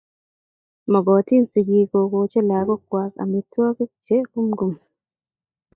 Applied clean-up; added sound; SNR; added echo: neural mask model DeepFilterNet 3.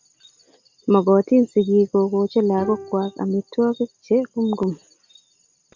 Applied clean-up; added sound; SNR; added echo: none; Bowed string instrument; 19 dB; none.